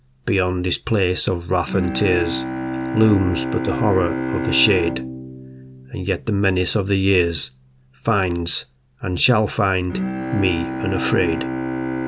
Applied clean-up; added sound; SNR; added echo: none; Bowed string instrument; 6 dB; none.